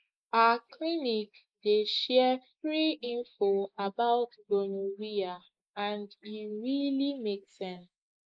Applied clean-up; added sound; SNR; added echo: neural mask model Resemble Enhance denoiser.